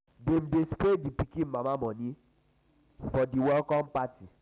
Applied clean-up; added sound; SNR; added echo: none; none; none; none.